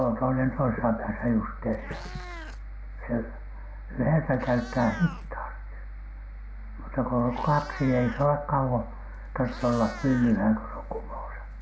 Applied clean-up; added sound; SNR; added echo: none; Meow; 19 dB; none.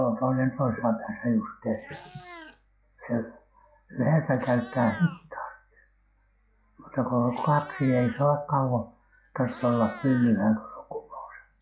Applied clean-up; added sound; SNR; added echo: classical method log-MMSE.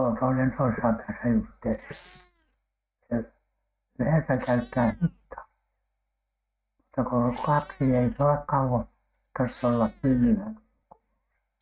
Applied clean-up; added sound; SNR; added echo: neural mask model RNNoise.